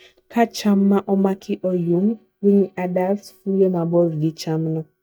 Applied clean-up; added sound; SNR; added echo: neural mask model DeepFilterNet 3.